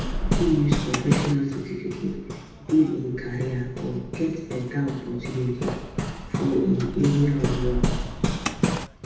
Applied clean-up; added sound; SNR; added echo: none; Hammer; 3 dB; reverberation time 0.8 s.